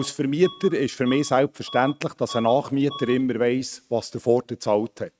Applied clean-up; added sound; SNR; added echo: neural mask model RNNoise.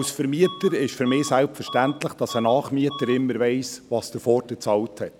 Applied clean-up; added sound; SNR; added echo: none; Bus / Alarm; 17 dB; none.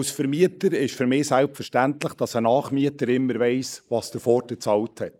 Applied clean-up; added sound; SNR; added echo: neural mask model Resemble Enhance denoiser.